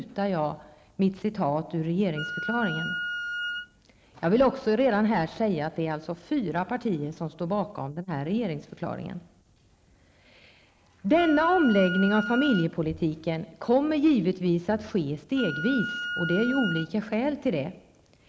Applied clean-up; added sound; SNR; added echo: none; Wind instrument, woodwind instrument; 7 dB; none.